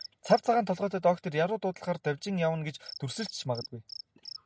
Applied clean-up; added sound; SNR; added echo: none; Cricket; 19 dB; none.